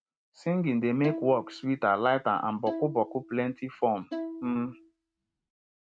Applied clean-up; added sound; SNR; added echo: neural mask model RNNoise.